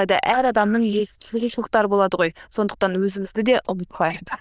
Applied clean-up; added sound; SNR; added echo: neural diffusion model UNIVERSE++.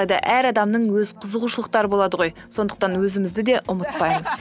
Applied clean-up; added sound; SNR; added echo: none; none; none; none.